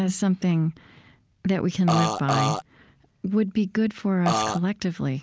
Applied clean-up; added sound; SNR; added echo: none; Burping, eructation; -1 dB; none.